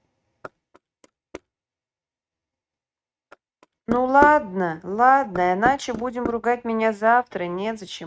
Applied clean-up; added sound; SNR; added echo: neural mask model RNNoise.